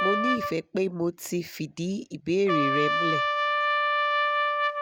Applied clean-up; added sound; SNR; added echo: none; Trumpet; -3 dB; none.